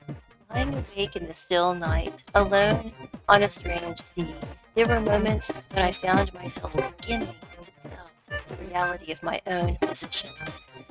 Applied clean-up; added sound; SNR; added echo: neural mask model RNNoise.